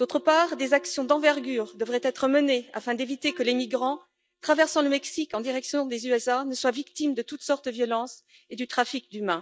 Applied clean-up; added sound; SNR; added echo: neural mask model DeepFilterNet 3.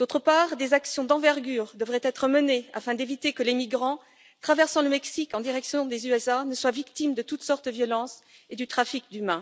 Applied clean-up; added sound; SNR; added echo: none; none; none; none.